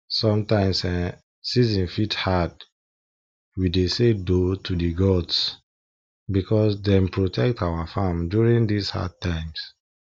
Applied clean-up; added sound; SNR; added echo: none; none; none; none.